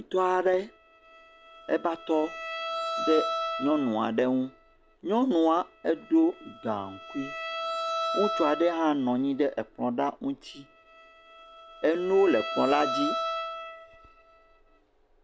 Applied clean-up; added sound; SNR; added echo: none; Bowed string instrument; 8 dB; none.